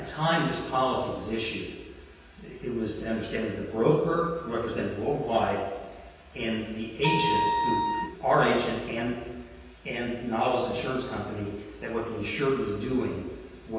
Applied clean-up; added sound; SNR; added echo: none; Wind instrument, woodwind instrument; -2 dB; reverberation time 1.2 s.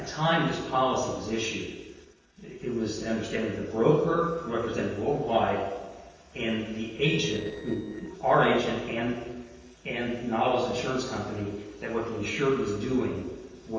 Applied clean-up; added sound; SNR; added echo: neural separator model SepFormer DNS4.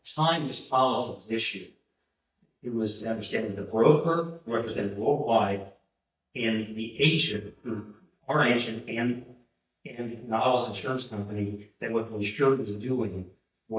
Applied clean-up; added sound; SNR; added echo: neural mask model DeepFilterNet 3.